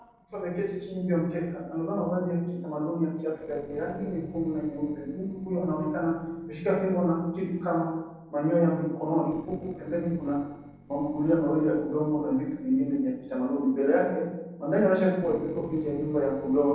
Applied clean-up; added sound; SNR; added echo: neural separator model SepFormer DNS4.